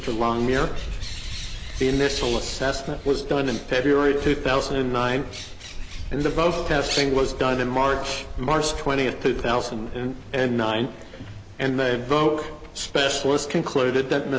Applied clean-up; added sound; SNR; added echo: none; Bird; 10 dB; none.